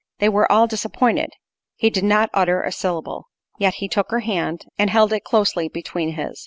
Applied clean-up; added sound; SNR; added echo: none; none; none; none.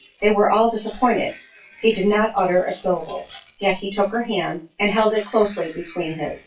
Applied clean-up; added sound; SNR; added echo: classical method WPE with log-MMSE.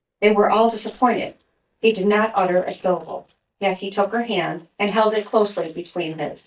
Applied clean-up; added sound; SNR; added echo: neural mask model DeepFilterNet 3.